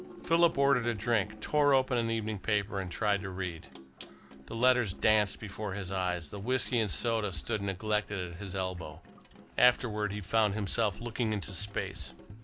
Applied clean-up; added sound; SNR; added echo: none; Sink (filling or washing) / Water tap, faucet; 18 dB; none.